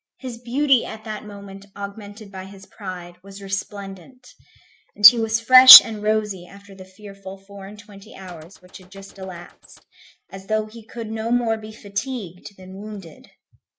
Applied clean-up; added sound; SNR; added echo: neural mask model RNNoise.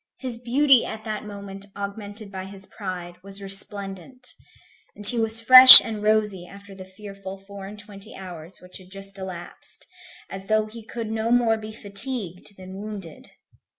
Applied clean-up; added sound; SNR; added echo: none; none; none; none.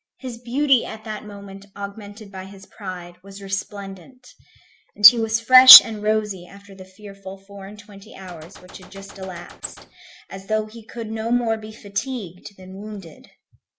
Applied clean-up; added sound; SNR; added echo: none; Gunshot, gunfire; 19 dB; none.